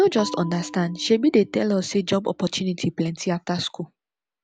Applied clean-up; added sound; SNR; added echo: none; Bell; 18 dB; none.